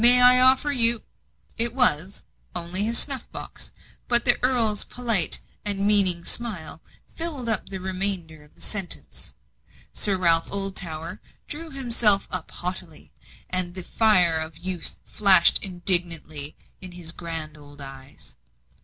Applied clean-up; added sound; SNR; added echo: none; none; none; none.